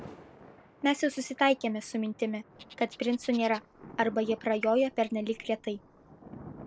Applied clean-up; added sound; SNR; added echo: none; Thunder + Bird; 19 dB; none.